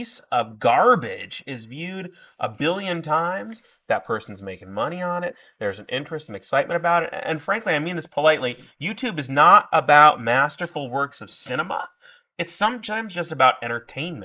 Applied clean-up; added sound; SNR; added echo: neural mask model Resemble Enhance denoiser.